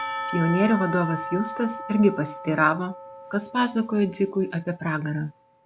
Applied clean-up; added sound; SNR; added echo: none; Church bell / Percussion; 10 dB; none.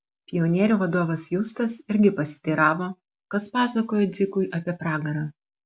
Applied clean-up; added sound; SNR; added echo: none; none; none; none.